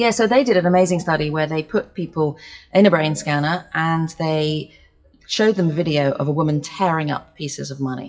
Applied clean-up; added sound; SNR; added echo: classical method WPE with log-MMSE.